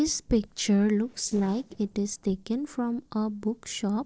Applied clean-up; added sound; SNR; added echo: neural separator model SepFormer DNS4.